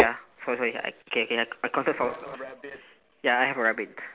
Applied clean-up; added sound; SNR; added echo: none; Writing; 7 dB; none.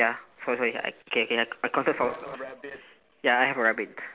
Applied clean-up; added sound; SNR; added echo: none; none; none; none.